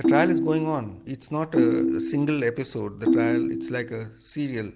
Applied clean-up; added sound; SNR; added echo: none; Ringtone; -2 dB; none.